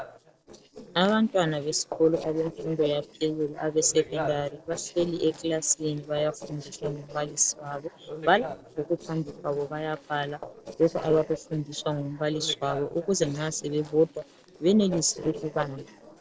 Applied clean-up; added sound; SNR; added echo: neural separator model SepFormer DNS4.